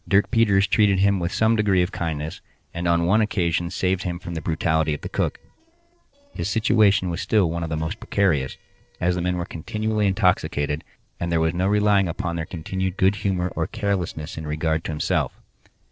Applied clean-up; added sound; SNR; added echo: neural separator model SepFormer DNS4.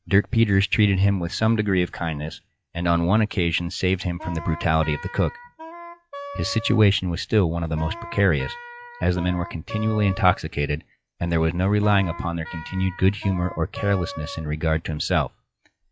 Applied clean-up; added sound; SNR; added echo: classical method log-MMSE.